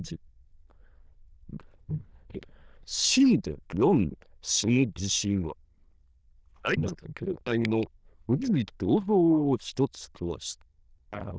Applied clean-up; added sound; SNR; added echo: neural diffusion model UNIVERSE++.